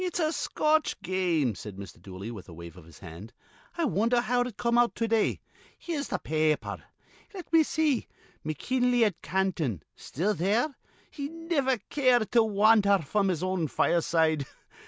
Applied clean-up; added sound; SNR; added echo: none; none; none; none.